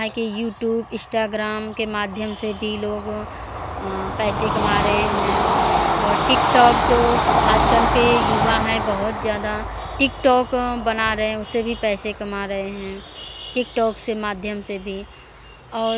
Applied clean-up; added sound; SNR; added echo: none; Train / Bird vocalization, bird call, bird song; 0 dB; none.